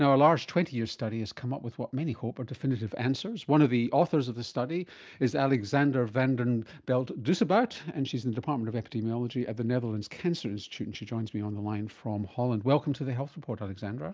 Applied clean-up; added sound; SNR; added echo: none; none; none; none.